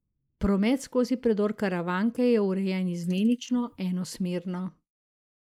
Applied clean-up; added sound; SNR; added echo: neural mask model Resemble Enhance denoiser.